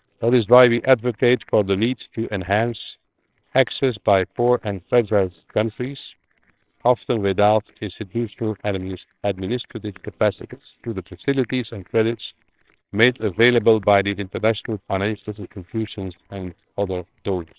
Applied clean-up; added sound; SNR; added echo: neural separator model SepFormer WHAMR!.